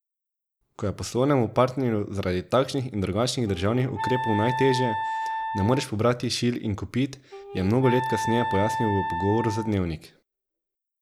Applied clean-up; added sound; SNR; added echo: none; Wind instrument, woodwind instrument; 5 dB; none.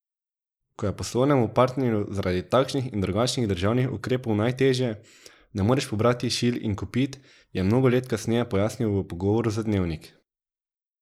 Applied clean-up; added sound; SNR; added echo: neural mask model Resemble Enhance denoiser.